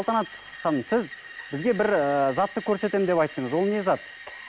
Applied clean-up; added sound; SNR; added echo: none; Screech; 16 dB; none.